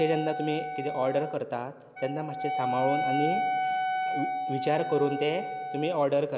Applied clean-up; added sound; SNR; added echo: none; Wind instrument, woodwind instrument; 2 dB; none.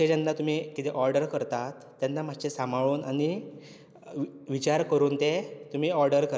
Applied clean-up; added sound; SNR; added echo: none; none; none; none.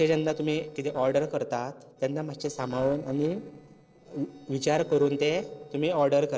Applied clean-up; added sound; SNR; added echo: neural separator model SepFormer DNS4.